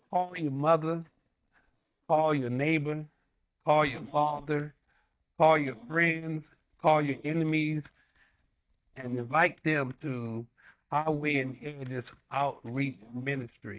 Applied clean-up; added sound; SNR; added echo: neural mask model DeepFilterNet 3.